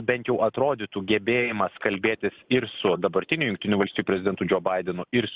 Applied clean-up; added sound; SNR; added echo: neural mask model Resemble Enhance denoiser.